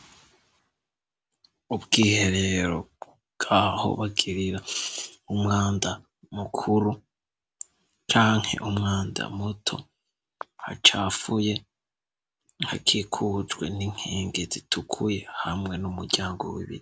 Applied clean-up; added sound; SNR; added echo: none; none; none; none.